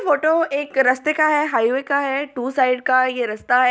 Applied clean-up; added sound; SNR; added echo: none; none; none; none.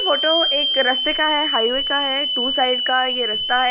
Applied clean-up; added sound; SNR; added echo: none; Hiss / Alarm; 0 dB; none.